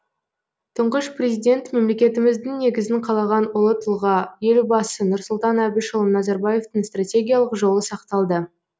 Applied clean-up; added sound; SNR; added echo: none; none; none; none.